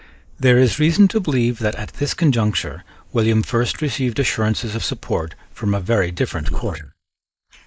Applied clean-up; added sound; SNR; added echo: neural mask model Resemble Enhance denoiser.